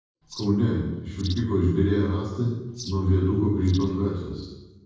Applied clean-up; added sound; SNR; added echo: neural separator model SepFormer DNS4.